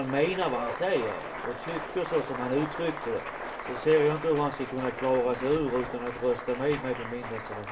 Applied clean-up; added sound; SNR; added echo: none; Applause; 8 dB; reverberation time 0.2 s.